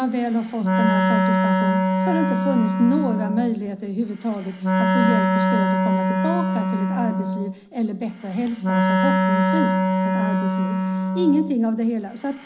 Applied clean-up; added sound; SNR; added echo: none; Wind instrument, woodwind instrument; -3 dB; reverberation time 0.5 s.